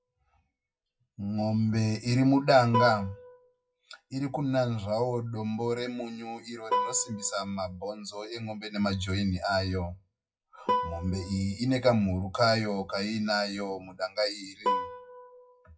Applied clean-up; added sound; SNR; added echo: classical method WPE with log-MMSE.